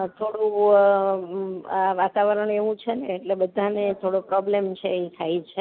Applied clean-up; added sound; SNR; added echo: none; none; none; none.